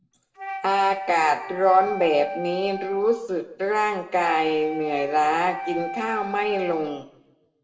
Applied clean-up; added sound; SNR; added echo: none; Wind instrument, woodwind instrument; 11 dB; reverberation time 0.6 s.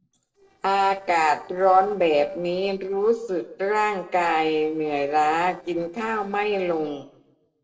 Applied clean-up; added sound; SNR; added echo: neural separator model SepFormer DNS4.